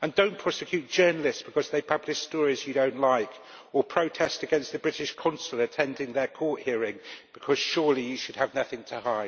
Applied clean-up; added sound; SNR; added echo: none; none; none; none.